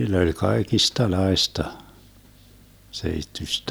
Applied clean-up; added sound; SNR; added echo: none; none; none; none.